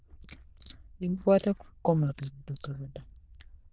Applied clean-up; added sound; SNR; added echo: neural diffusion model UNIVERSE++.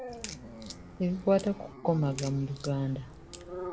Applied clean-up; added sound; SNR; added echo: none; Crack + Dog; 11 dB; none.